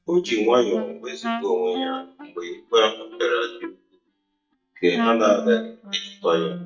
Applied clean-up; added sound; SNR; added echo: neural mask model DeepFilterNet 3.